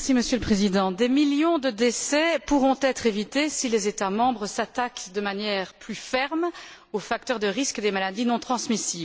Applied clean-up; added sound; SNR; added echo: none; none; none; none.